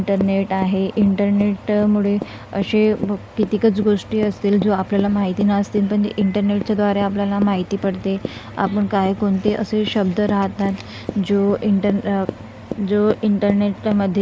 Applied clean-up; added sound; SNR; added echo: none; Run; 15 dB; none.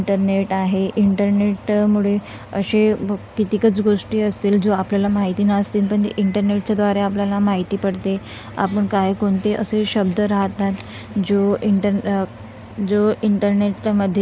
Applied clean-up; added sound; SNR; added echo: none; none; none; none.